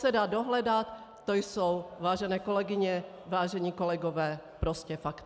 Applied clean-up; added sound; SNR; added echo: none; none; none; none.